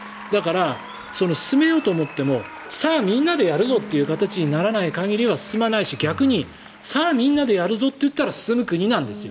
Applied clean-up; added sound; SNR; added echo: none; Bass guitar + Applause; 17 dB; none.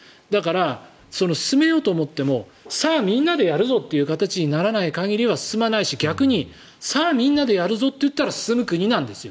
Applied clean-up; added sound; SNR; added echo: none; none; none; none.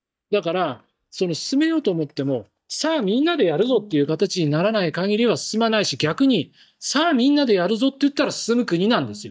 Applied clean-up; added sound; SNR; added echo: neural mask model DeepFilterNet 3.